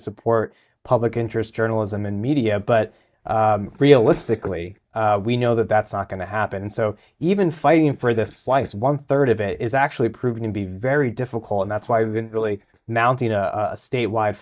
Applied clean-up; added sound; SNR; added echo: neural mask model DeepFilterNet 3.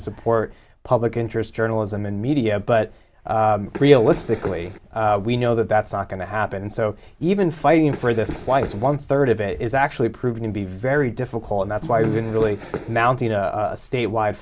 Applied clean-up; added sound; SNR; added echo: none; Run; 11 dB; none.